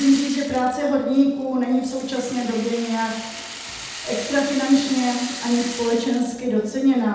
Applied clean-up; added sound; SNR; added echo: none; Rattle (instrument); 13 dB; reverberation time 0.8 s.